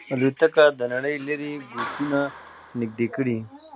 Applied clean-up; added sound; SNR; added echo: none; Clapping; 19 dB; none.